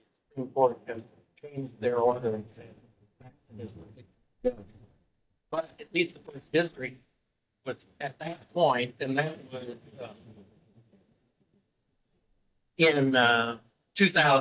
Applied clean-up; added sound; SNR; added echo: neural mask model DeepFilterNet 3.